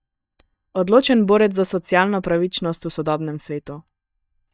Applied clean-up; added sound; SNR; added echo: neural mask model DeepFilterNet 3.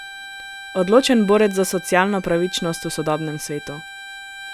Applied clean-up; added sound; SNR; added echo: none; Bowed string instrument; 15 dB; none.